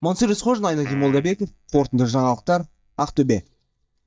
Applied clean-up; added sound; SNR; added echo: neural mask model DeepFilterNet 3.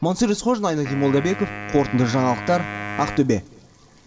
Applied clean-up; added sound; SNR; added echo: none; Wind instrument, woodwind instrument; 12 dB; reverberation time 0.3 s.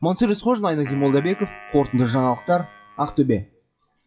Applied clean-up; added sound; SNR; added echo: classical method WPE with log-MMSE.